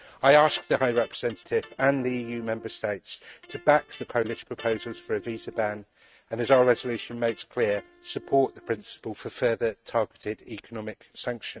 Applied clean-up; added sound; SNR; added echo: neural mask model RNNoise.